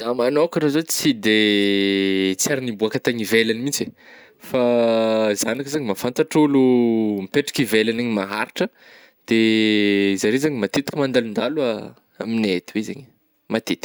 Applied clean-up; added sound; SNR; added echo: none; none; none; none.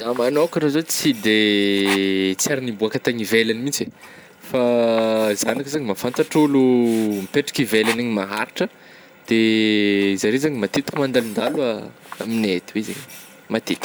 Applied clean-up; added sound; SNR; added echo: none; Sink (filling or washing); 17 dB; none.